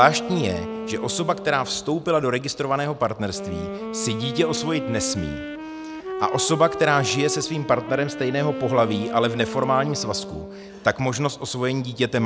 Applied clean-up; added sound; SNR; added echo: none; Wind instrument, woodwind instrument; 9 dB; none.